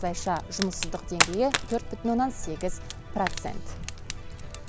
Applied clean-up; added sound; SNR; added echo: none; Fire; 2 dB; none.